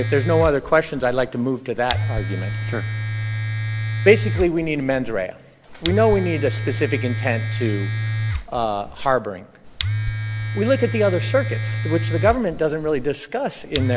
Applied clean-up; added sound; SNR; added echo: none; Domestic sounds, home sounds; 3 dB; none.